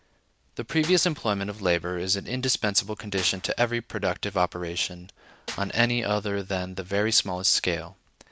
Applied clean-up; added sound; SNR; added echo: none; Clapping / Drum kit; 19 dB; none.